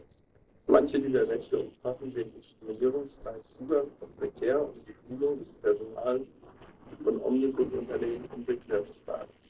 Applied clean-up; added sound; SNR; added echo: neural separator model SepFormer DNS4.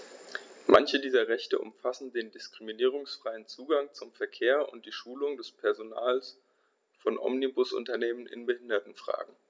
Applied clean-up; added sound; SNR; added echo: none; none; none; none.